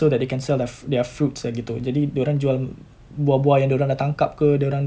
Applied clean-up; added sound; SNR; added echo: none; none; none; none.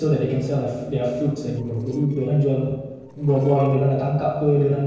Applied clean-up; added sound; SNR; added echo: neural separator model SepFormer DNS4.